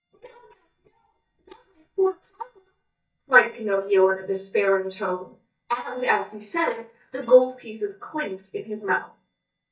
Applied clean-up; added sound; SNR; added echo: neural mask model DeepFilterNet 3.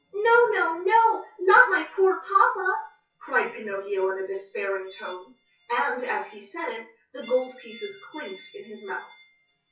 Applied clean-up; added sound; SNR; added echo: classical method WPE with log-MMSE.